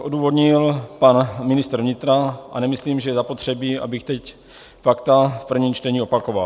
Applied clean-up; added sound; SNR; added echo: none; none; none; none.